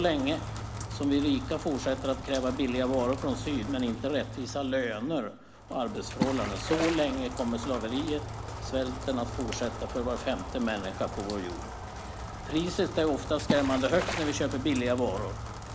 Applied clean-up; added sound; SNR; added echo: none; Water / Splash, splatter + Rain; 6 dB; none.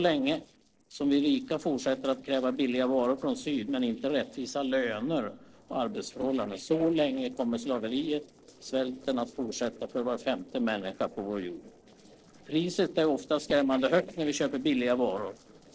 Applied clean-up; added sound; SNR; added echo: neural separator model SepFormer DNS4.